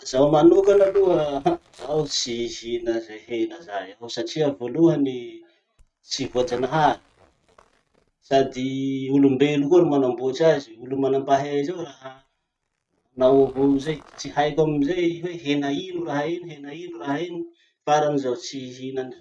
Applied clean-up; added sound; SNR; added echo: neural mask model RNNoise.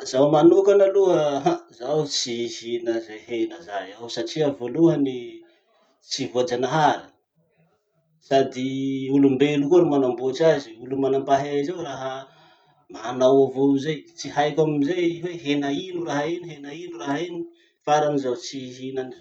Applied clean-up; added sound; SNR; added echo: none; none; none; none.